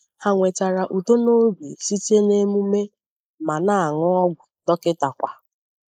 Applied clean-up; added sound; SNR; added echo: neural mask model Resemble Enhance denoiser.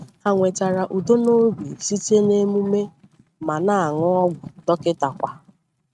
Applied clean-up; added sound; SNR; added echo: neural mask model RNNoise.